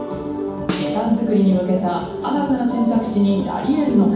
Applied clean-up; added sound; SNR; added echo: none; Snare drum; 13 dB; reverberation time 1.2 s.